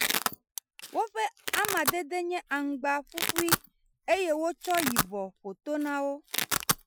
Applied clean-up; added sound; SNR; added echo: classical method Wiener filter.